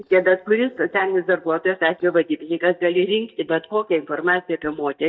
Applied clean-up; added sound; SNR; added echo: neural mask model DeepFilterNet 3.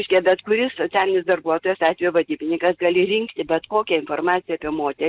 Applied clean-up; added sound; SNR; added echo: none; none; none; none.